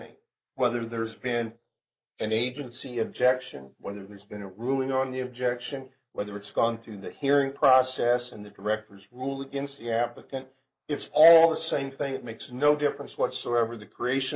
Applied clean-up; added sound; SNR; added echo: neural mask model Resemble Enhance denoiser.